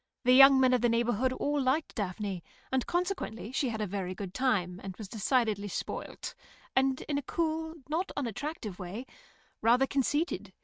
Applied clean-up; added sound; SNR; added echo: neural mask model RNNoise.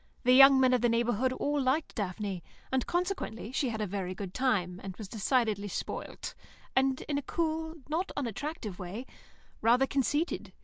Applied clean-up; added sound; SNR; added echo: none; none; none; none.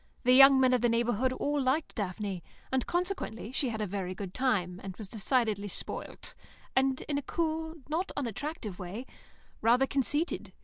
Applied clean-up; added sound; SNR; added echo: none; Thump, thud; 12 dB; none.